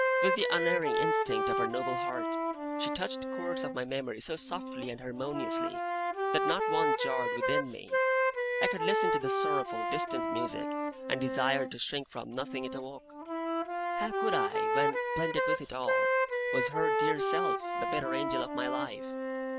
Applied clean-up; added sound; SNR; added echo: none; Wind instrument, woodwind instrument; -5 dB; none.